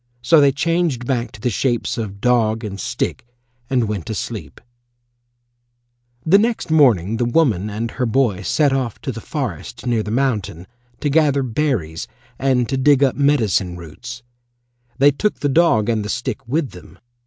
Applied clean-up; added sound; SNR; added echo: none; none; none; none.